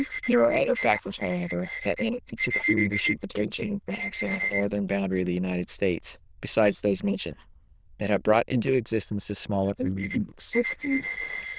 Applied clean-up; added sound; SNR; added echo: neural diffusion model UNIVERSE++.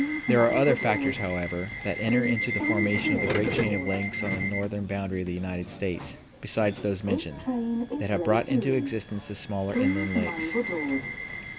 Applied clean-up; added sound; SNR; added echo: none; Subway, metro, underground / Alarm; 1 dB; none.